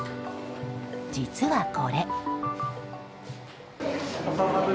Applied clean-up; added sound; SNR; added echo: none; none; none; none.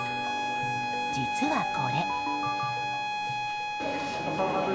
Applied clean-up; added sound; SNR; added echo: none; Bowed string instrument; -2 dB; none.